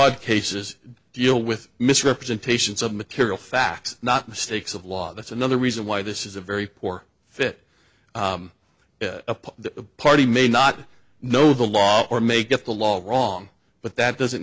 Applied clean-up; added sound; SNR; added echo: none; none; none; none.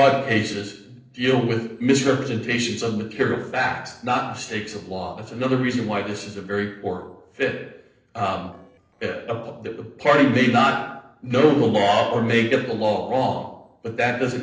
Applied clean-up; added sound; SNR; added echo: neural separator model SepFormer DNS4.